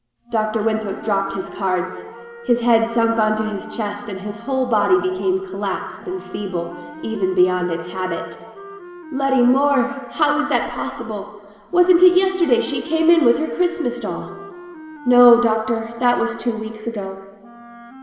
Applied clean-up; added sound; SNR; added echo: none; Wind instrument, woodwind instrument; 18 dB; reverberation time 2.1 s.